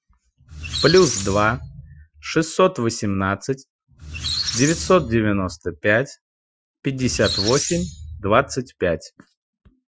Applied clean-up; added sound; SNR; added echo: classical method Wiener filter.